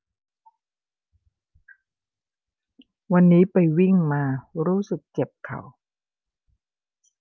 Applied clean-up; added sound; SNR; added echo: none; none; none; none.